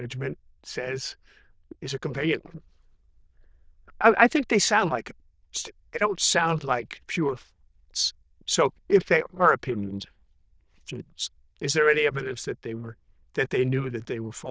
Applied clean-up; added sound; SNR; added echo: neural diffusion model UNIVERSE++.